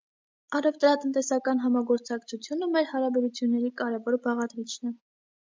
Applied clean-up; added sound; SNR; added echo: none; none; none; none.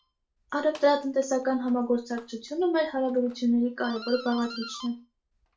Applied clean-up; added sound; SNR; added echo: none; Doorbell; 19 dB; reverberation time 0.3 s.